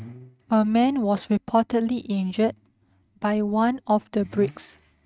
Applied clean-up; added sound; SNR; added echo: neural mask model RNNoise.